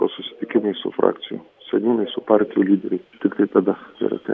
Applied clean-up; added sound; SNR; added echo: none; none; none; none.